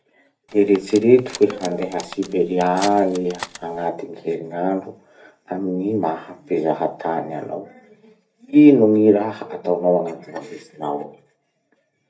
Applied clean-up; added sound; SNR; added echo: none; Cutlery, silverware; 17 dB; reverberation time 0.3 s.